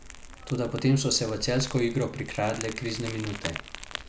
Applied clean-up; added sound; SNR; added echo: none; Crumpling, crinkling; 10 dB; none.